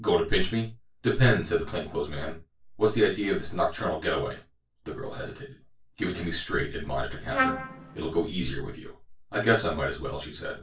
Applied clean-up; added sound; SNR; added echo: neural separator model SepFormer DNS4.